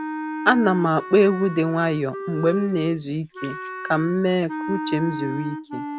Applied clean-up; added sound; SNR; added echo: none; Wind instrument, woodwind instrument; 9 dB; none.